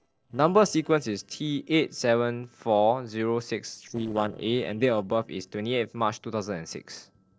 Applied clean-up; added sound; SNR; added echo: neural separator model SepFormer DNS4.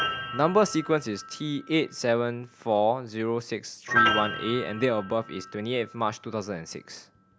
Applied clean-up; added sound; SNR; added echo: none; Piano; 5 dB; none.